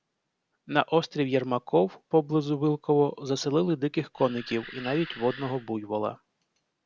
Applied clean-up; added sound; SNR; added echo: none; Animal; 16 dB; none.